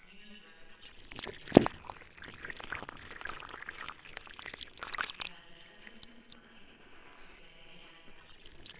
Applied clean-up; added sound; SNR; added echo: neural separator model SepFormer WHAMR!.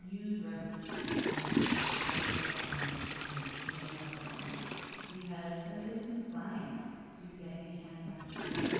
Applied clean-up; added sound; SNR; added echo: none; Toilet flush / Water; -3 dB; reverberation time 2.1 s.